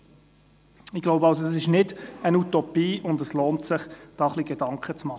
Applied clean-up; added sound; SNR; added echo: none; none; none; none.